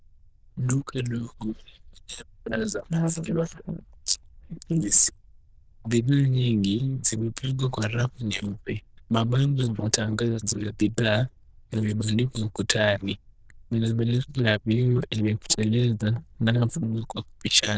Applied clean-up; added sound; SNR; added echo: neural diffusion model UNIVERSE++.